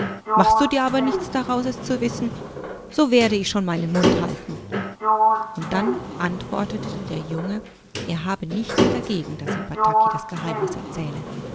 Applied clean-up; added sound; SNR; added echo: none; Sliding door; 0 dB; none.